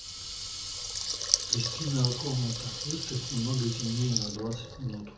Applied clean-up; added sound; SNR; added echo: none; Water tap, faucet / Liquid; 2 dB; reverberation time 0.6 s.